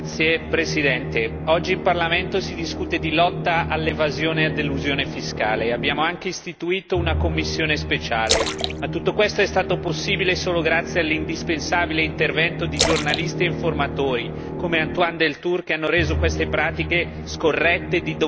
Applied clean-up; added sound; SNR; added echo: none; Musical instrument + Splash, splatter; 5 dB; none.